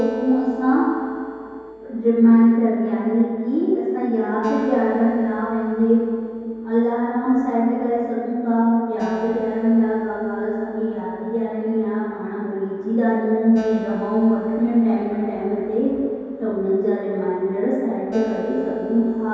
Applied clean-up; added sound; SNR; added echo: none; Acoustic guitar; 13 dB; reverberation time 2.2 s.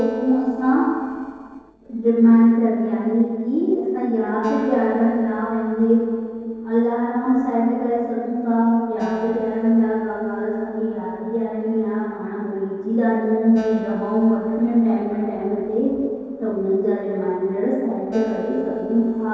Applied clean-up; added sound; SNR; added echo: neural separator model SepFormer DNS4.